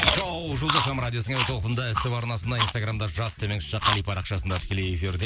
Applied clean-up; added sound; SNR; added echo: none; Chewing, mastication; 0 dB; none.